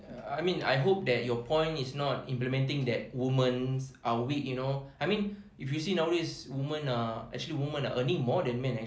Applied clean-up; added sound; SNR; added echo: none; none; none; none.